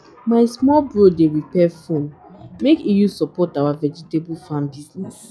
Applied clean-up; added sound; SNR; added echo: classical method log-MMSE.